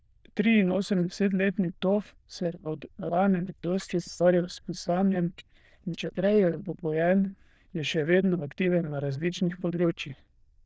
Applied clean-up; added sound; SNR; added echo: neural diffusion model UNIVERSE++.